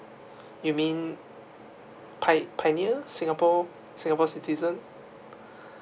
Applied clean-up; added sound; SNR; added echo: none; none; none; none.